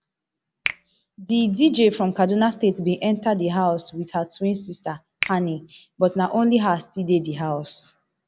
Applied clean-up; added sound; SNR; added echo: none; Finger snapping; 14 dB; none.